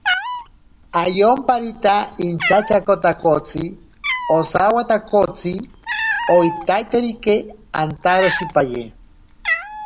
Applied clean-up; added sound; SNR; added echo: none; Cat; 9 dB; none.